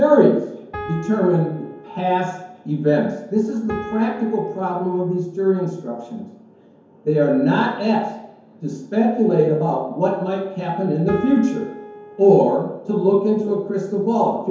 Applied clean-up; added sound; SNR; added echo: none; Piano; 15 dB; reverberation time 0.9 s.